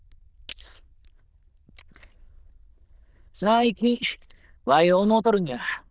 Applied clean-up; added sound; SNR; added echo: neural diffusion model UNIVERSE++.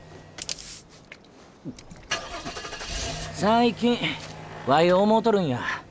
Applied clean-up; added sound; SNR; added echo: none; Engine starting / Car; 12 dB; none.